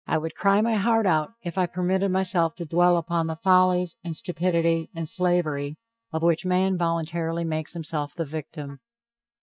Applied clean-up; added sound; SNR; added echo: neural mask model DeepFilterNet 3.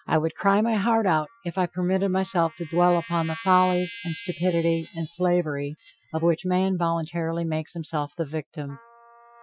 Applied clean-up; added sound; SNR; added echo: classical method Wiener filter.